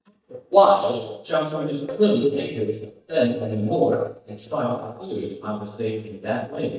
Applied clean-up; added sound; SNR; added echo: neural mask model DeepFilterNet 3.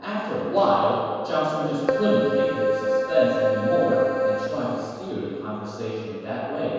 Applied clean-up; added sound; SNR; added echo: none; Keyboard (musical); -1 dB; reverberation time 1.9 s.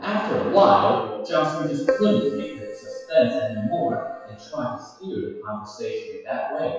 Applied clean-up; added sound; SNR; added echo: classical method WPE with log-MMSE.